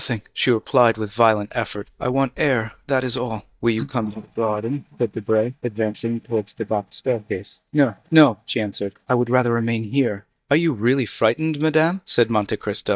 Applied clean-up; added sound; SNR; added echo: neural mask model DeepFilterNet 3.